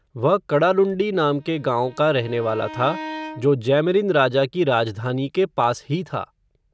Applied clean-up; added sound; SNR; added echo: none; Bowed string instrument; 16 dB; none.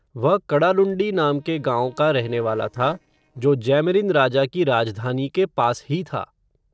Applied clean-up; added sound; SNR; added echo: neural separator model SepFormer DNS4.